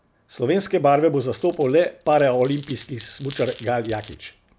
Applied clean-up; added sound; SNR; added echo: none; Glass; 15 dB; none.